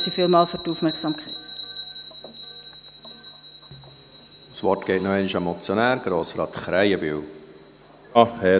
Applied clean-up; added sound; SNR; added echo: none; Bell; 12 dB; none.